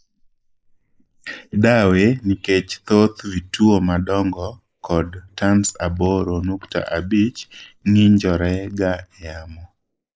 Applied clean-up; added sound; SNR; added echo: neural mask model Resemble Enhance denoiser.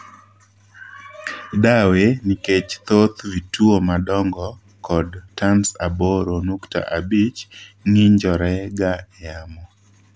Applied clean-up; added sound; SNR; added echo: none; none; none; none.